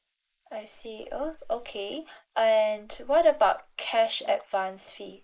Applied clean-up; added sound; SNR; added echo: neural mask model Resemble Enhance denoiser.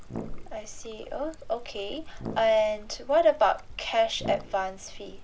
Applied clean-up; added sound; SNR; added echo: none; Brass instrument + Trickle, dribble; 11 dB; none.